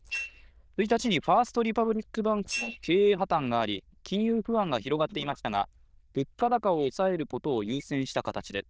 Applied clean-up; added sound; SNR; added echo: neural diffusion model UNIVERSE++.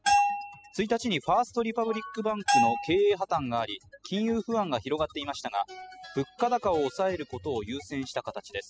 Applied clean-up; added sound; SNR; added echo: classical method spectral subtraction.